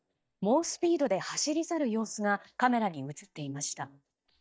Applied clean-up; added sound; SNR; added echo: neural mask model DeepFilterNet 3.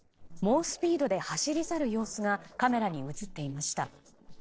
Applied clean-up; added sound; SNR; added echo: neural separator model SepFormer DNS4.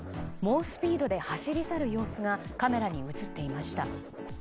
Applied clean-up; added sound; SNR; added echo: none; Scratching (performance technique); 13 dB; none.